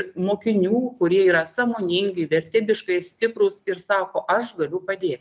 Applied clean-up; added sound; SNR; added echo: none; none; none; none.